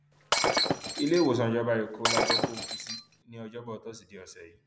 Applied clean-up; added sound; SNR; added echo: none; Shatter; -2 dB; none.